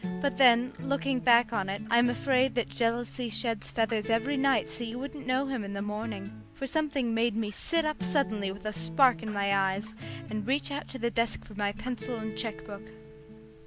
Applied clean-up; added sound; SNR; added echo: none; Acoustic guitar; 12 dB; none.